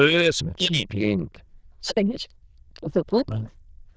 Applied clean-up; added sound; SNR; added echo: neural diffusion model UNIVERSE++.